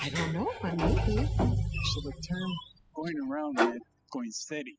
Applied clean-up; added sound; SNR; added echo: classical method spectral subtraction.